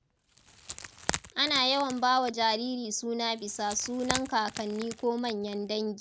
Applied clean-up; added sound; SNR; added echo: none; Wood; 9 dB; none.